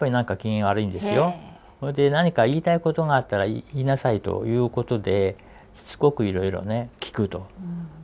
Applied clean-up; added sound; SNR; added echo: none; none; none; none.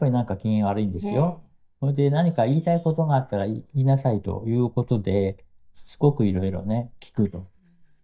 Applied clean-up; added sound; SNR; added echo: neural mask model DeepFilterNet 3.